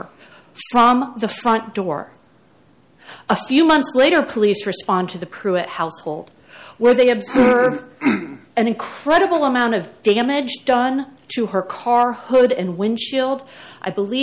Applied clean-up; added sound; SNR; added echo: none; none; none; none.